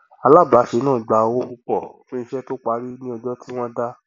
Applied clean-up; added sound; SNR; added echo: none; none; none; none.